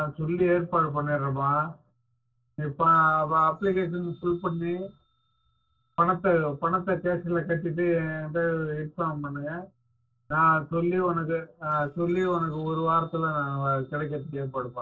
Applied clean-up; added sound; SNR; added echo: neural separator model SepFormer DNS4.